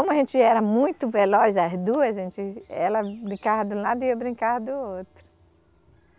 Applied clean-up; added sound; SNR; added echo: none; none; none; none.